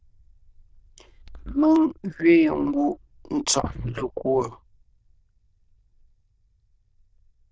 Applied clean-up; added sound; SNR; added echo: neural diffusion model UNIVERSE++.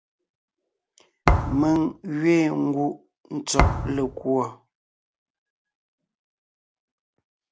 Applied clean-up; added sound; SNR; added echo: none; Thump, thud; -3 dB; none.